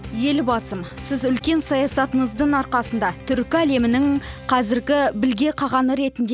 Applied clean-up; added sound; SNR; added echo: none; none; none; none.